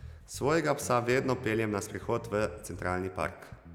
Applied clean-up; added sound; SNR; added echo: none; Bass guitar; 17 dB; none.